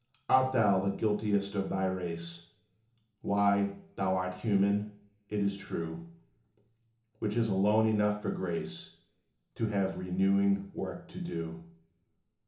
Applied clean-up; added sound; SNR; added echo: none; none; none; reverberation time 0.8 s.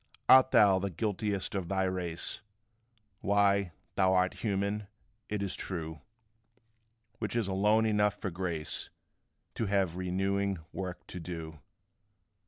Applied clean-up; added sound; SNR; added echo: none; none; none; none.